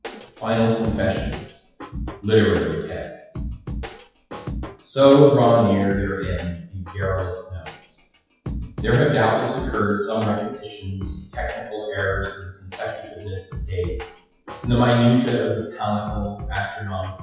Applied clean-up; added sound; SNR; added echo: classical method WPE with log-MMSE.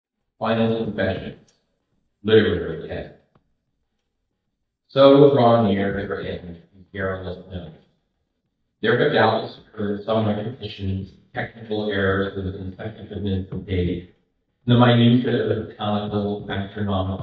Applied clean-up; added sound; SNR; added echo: neural mask model DeepFilterNet 3.